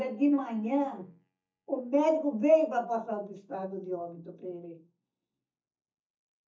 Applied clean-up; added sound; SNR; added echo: neural mask model DeepFilterNet 3.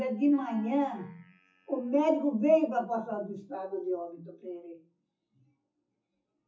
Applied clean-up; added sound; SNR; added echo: classical method WPE with log-MMSE.